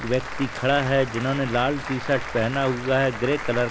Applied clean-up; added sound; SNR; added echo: none; Applause / Crowd; 8 dB; none.